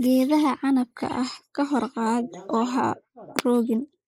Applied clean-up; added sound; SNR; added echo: neural mask model Resemble Enhance denoiser.